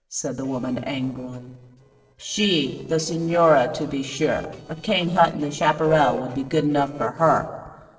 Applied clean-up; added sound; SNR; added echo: neural separator model SepFormer DNS4.